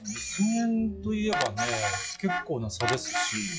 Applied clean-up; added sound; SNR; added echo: classical method log-MMSE.